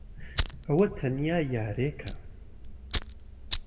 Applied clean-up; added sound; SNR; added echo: none; Fire; 1 dB; reverberation time 0.9 s.